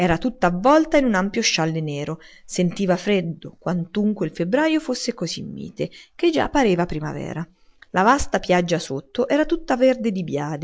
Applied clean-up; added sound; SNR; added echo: none; none; none; none.